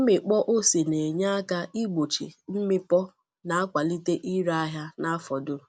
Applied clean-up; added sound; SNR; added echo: none; none; none; none.